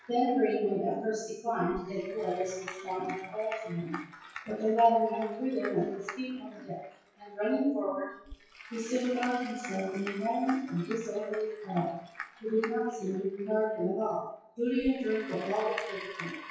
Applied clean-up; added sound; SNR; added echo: classical method WPE with log-MMSE.